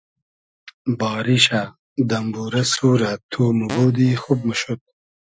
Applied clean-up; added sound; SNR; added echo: classical method Wiener filter.